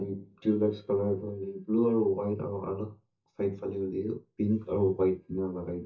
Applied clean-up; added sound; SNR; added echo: neural mask model DeepFilterNet 3.